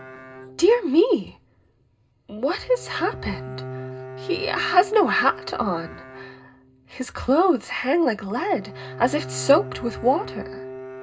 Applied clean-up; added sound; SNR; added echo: none; Bowed string instrument; 14 dB; reverberation time 0.2 s.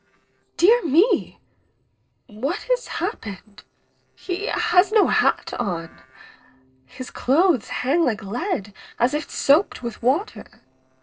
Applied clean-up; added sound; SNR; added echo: neural separator model SepFormer DNS4.